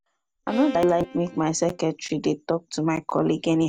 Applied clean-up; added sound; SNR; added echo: none; Bowed string instrument; 13 dB; none.